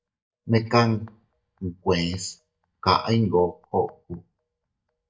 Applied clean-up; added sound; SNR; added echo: neural mask model DeepFilterNet 3.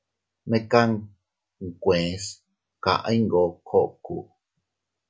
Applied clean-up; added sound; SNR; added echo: none; none; none; none.